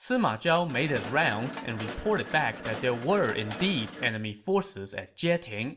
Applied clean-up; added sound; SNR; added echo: none; Mechanisms; 11 dB; reverberation time 0.3 s.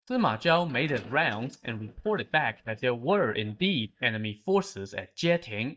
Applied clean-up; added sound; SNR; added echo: neural mask model DeepFilterNet 3.